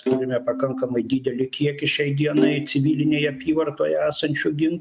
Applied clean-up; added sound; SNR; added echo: neural mask model RNNoise.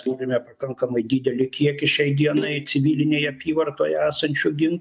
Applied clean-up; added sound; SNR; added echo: neural mask model DeepFilterNet 3.